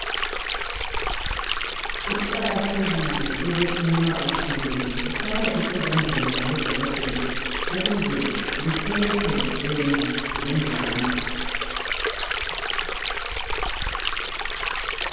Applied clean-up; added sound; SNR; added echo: none; Stream; -2 dB; reverberation time 2.0 s.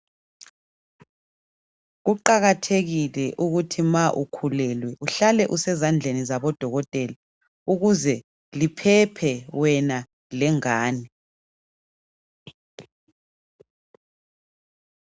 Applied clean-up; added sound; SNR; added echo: none; none; none; none.